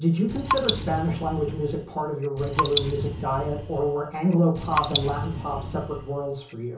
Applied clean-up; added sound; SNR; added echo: none; Raindrop; 4 dB; reverberation time 0.6 s.